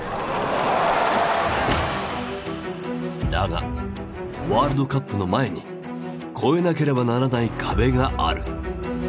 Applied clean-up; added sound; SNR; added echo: none; none; none; none.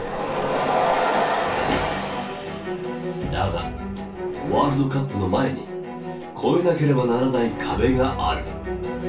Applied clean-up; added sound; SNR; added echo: none; none; none; reverberation time 0.2 s.